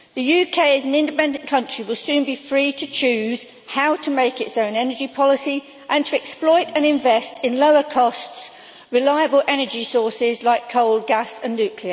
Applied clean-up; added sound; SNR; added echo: none; none; none; none.